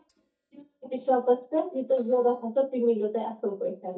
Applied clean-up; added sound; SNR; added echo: neural mask model DeepFilterNet 3.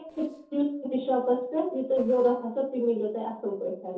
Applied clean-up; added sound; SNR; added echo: neural separator model SepFormer DNS4.